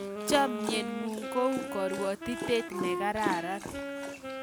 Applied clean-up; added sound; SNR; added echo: none; Dog + Wind instrument, woodwind instrument; 4 dB; none.